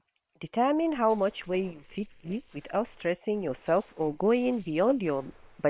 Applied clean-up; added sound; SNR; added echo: neural separator model SepFormer WHAM!.